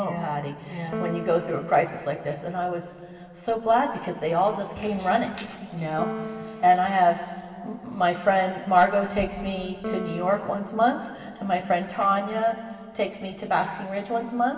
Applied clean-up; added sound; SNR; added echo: none; Piano; 14 dB; reverberation time 2.5 s.